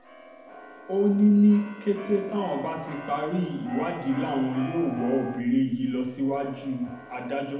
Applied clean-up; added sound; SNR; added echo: none; Keyboard (musical); 16 dB; reverberation time 0.8 s.